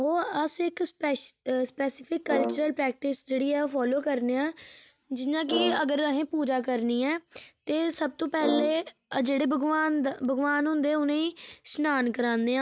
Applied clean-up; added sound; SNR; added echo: neural mask model RNNoise.